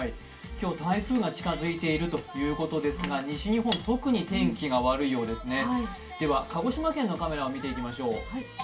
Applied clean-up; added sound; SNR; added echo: none; Cutlery, silverware; 9 dB; reverberation time 0.2 s.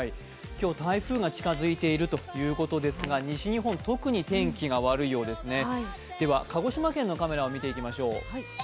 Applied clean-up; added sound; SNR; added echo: none; none; none; none.